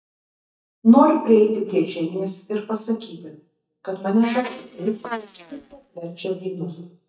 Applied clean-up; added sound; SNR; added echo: neural mask model DeepFilterNet 3.